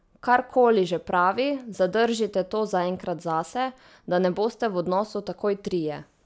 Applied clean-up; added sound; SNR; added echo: none; none; none; none.